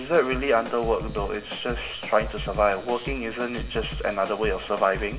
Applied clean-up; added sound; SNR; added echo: none; Drum kit; 10 dB; reverberation time 0.8 s.